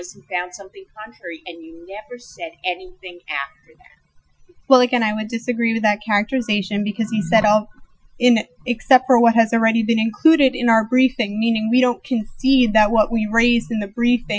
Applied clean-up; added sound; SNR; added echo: classical method Wiener filter.